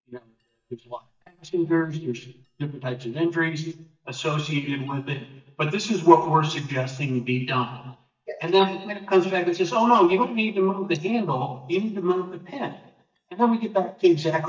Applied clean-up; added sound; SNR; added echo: neural mask model DeepFilterNet 3.